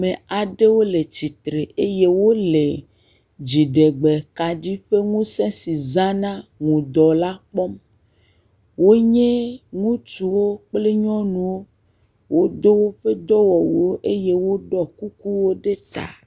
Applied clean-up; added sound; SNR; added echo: none; none; none; none.